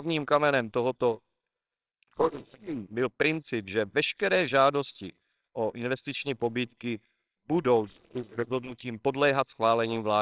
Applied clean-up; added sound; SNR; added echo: neural separator model SepFormer WHAMR!.